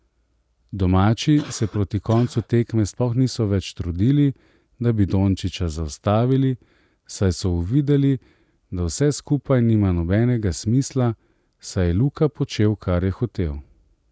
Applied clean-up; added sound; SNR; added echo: none; Cough; 19 dB; none.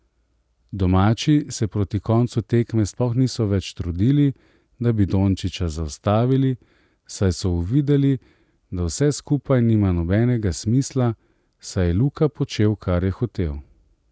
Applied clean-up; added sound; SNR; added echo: none; none; none; none.